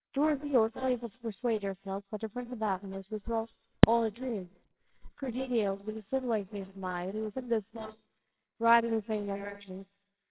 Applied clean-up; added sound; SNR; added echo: neural separator model SepFormer WHAMR!.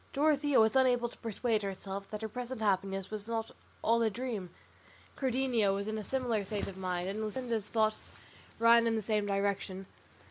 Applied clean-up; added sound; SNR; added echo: none; none; none; none.